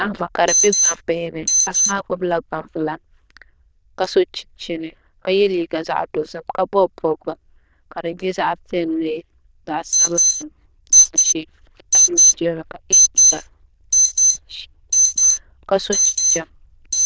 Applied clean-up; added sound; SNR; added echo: neural diffusion model UNIVERSE++.